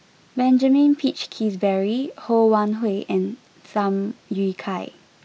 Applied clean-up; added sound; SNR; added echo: none; none; none; none.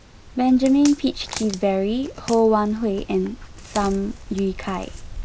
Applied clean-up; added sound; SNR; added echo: none; Walk, footsteps; 14 dB; none.